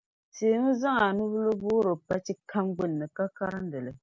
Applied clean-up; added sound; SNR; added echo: none; none; none; none.